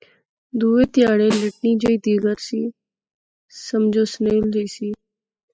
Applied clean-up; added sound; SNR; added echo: classical method spectral subtraction.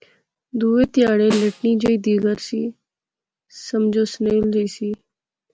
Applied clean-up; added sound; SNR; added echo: none; Snare drum; 13 dB; none.